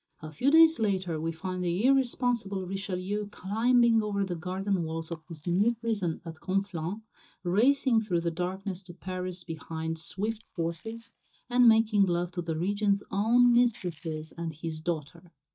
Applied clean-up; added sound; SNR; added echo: neural mask model DeepFilterNet 3.